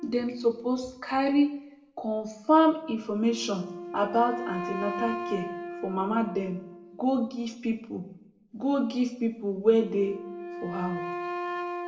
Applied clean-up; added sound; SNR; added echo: none; Wind instrument, woodwind instrument; 10 dB; reverberation time 0.6 s.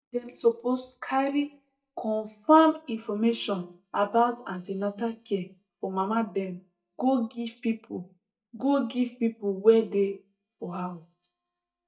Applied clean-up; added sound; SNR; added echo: neural mask model DeepFilterNet 3.